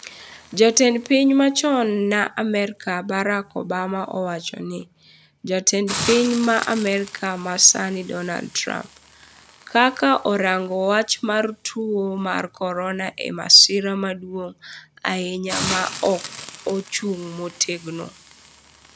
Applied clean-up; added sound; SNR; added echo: none; Hiss; 15 dB; none.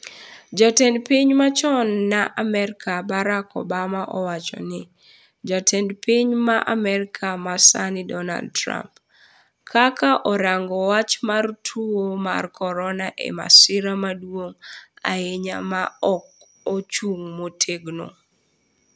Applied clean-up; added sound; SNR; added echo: none; none; none; none.